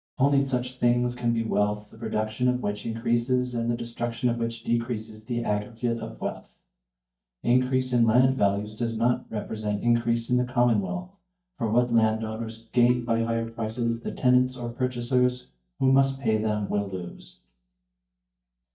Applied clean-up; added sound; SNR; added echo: neural mask model DeepFilterNet 3.